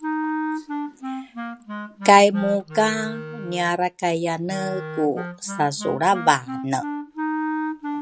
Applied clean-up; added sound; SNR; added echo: none; Wind instrument, woodwind instrument; 7 dB; none.